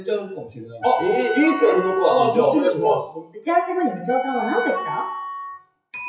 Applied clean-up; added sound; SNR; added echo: classical method WPE with log-MMSE.